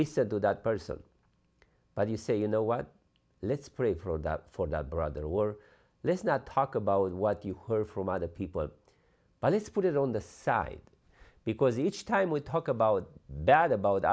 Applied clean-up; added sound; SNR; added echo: none; none; none; none.